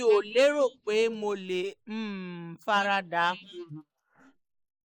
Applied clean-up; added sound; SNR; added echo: neural mask model Resemble Enhance denoiser.